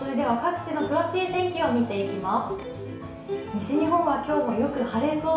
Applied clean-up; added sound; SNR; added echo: none; Plucked string instrument; 12 dB; reverberation time 0.6 s.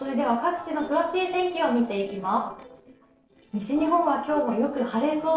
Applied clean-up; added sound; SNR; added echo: neural separator model SepFormer DNS4.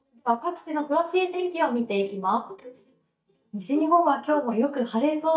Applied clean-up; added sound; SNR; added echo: neural mask model DeepFilterNet 3.